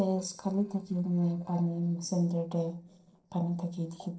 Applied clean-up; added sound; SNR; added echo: neural separator model SepFormer DNS4.